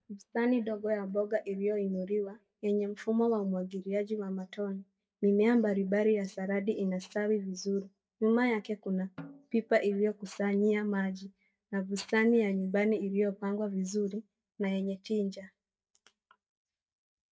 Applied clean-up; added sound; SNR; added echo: neural mask model DeepFilterNet 3.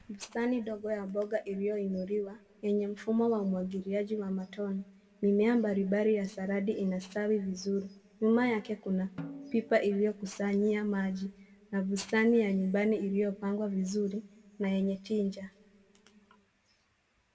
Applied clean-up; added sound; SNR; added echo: none; Snare drum; 18 dB; reverberation time 1.7 s.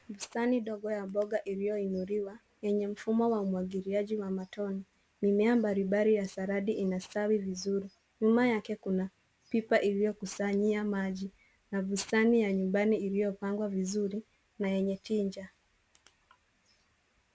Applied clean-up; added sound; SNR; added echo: none; none; none; none.